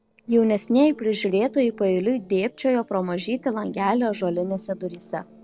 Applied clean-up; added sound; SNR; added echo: neural separator model SepFormer DNS4.